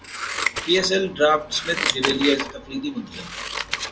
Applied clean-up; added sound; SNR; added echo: none; Scissors; 5 dB; reverberation time 0.2 s.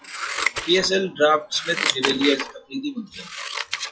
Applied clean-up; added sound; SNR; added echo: classical method WPE with log-MMSE.